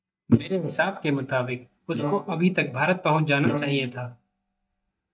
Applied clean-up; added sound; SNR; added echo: neural mask model DeepFilterNet 3.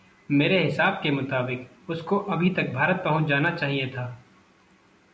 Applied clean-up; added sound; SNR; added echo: none; none; none; none.